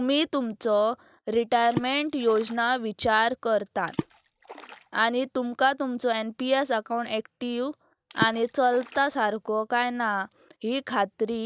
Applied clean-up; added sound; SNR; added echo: neural mask model RNNoise.